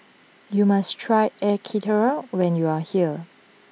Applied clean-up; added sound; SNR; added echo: none; none; none; none.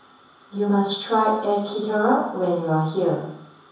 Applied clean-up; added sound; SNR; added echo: none; none; none; reverberation time 0.7 s.